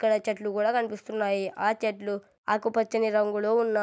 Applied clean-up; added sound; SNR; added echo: none; none; none; none.